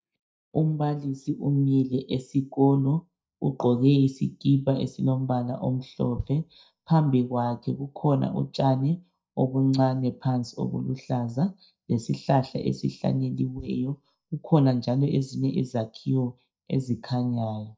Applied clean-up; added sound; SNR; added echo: neural mask model DeepFilterNet 3.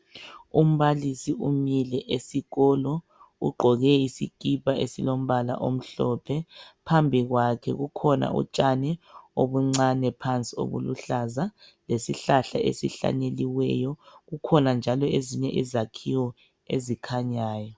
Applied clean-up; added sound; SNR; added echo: none; none; none; none.